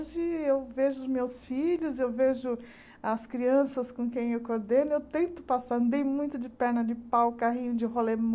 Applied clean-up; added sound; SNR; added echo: none; none; none; none.